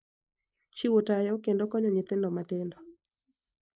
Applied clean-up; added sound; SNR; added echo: neural mask model Resemble Enhance denoiser.